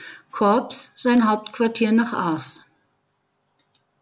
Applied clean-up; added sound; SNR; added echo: none; none; none; none.